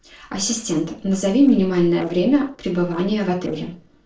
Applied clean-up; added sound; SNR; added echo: neural separator model SepFormer DNS4.